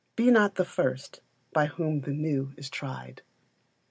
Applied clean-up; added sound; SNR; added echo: none; none; none; none.